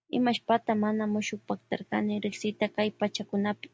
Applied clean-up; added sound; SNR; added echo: none; none; none; none.